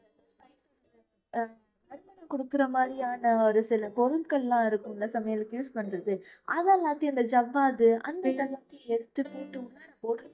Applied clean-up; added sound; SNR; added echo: neural mask model DeepFilterNet 3.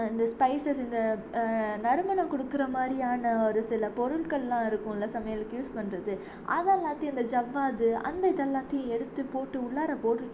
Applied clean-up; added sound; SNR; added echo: none; none; none; none.